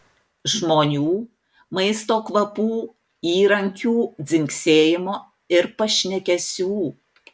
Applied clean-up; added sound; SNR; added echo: none; none; none; none.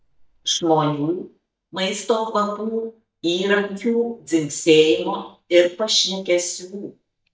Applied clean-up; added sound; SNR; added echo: neural mask model DeepFilterNet 3.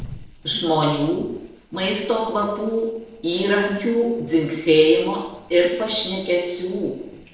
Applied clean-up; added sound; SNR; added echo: neural separator model SepFormer DNS4.